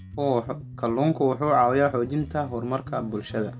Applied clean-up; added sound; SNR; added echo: none; Bass guitar; 14 dB; none.